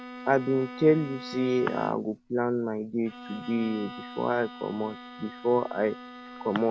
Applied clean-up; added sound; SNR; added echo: none; Bowed string instrument; 14 dB; none.